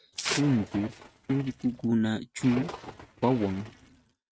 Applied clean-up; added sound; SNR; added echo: neural mask model RNNoise.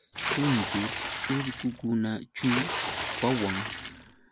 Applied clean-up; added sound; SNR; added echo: none; Water / Splash, splatter; 1 dB; none.